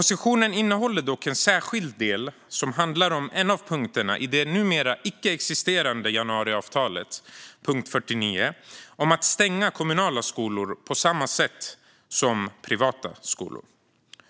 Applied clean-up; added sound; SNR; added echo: none; none; none; none.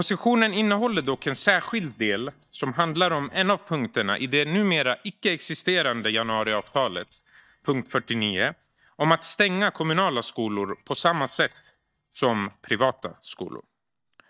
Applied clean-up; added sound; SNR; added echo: neural mask model DeepFilterNet 3.